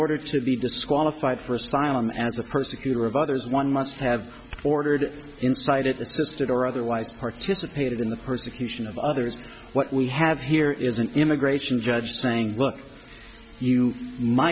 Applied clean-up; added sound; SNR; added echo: none; none; none; none.